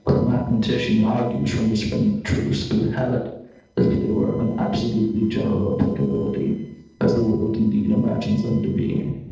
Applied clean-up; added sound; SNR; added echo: neural separator model SepFormer DNS4.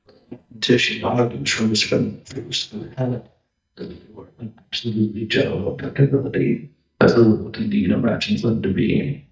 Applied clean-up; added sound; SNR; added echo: neural mask model DeepFilterNet 3.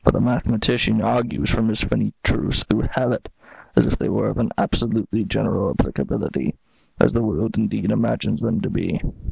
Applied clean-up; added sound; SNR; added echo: none; none; none; none.